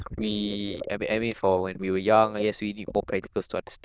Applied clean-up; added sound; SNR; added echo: neural diffusion model UNIVERSE++.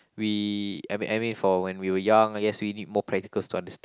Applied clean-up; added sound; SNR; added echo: none; none; none; none.